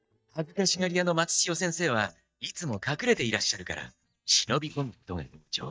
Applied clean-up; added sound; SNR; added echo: neural mask model DeepFilterNet 3.